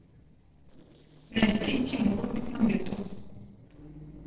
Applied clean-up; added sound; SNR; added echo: neural separator model SepFormer DNS4.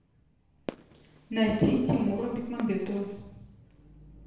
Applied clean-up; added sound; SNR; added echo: none; Fireworks; 19 dB; reverberation time 1.0 s.